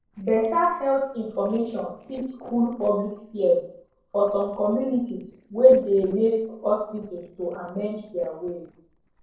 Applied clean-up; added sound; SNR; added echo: neural separator model SepFormer DNS4.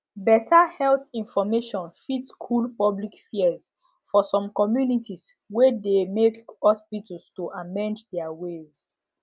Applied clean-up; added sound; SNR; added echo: none; none; none; none.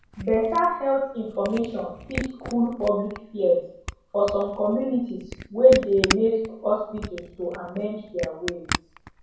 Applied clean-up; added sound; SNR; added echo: none; Camera; 11 dB; reverberation time 0.6 s.